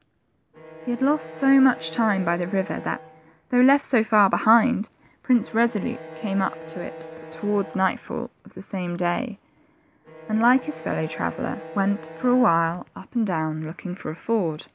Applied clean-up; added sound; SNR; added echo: none; Bowed string instrument; 17 dB; none.